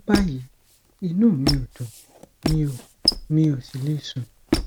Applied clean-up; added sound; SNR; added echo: none; Squeak; 4 dB; none.